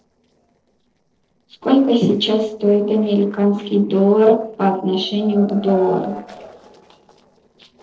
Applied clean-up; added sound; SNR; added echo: neural separator model SepFormer DNS4.